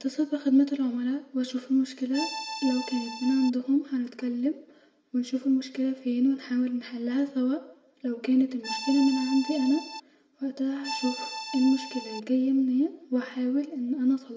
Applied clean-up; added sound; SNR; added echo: none; Accordion; 9 dB; reverberation time 0.6 s.